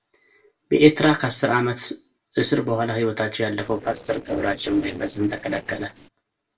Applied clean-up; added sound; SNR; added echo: neural separator model SepFormer DNS4.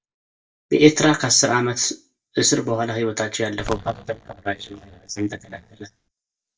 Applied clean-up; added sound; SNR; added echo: neural mask model DeepFilterNet 3.